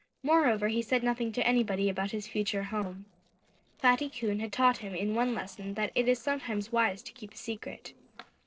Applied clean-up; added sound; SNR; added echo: neural separator model SepFormer DNS4.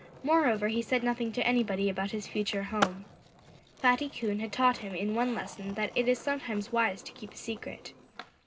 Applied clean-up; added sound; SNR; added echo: none; Skateboard; 12 dB; reverberation time 0.2 s.